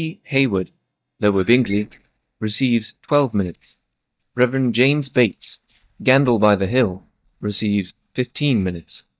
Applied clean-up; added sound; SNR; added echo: neural mask model DeepFilterNet 3.